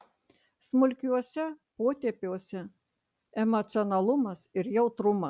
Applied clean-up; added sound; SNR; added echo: none; none; none; none.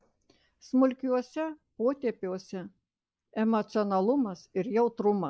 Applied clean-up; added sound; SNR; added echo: neural mask model Resemble Enhance denoiser.